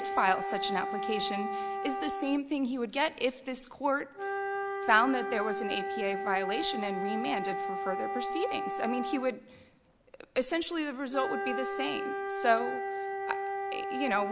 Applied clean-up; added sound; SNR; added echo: none; Wind instrument, woodwind instrument; 3 dB; none.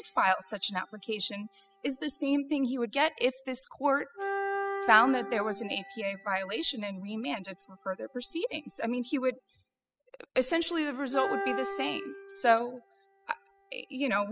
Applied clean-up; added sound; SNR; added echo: classical method spectral subtraction.